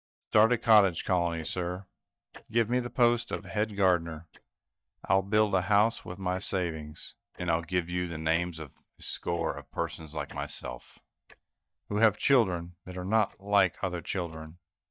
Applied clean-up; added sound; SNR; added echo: neural mask model DeepFilterNet 3.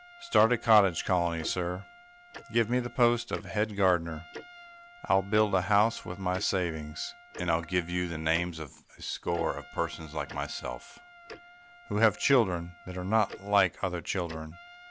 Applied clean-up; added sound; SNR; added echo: none; Trumpet + Tick-tock; 19 dB; none.